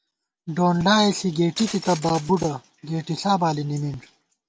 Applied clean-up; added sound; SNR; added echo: none; Glass; 16 dB; none.